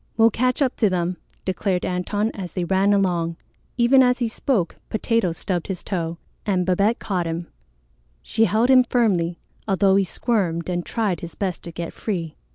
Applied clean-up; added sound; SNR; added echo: none; none; none; none.